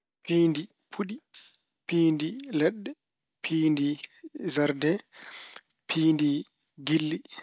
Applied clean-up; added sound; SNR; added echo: none; none; none; none.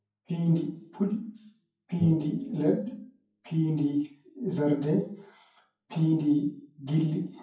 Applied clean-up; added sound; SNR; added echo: classical method WPE with log-MMSE.